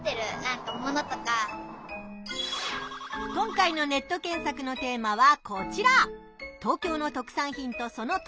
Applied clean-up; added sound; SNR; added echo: none; none; none; none.